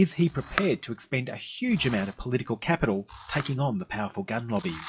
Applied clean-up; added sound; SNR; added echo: classical method WPE with log-MMSE.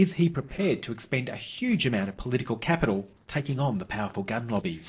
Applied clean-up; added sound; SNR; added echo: neural separator model SepFormer DNS4.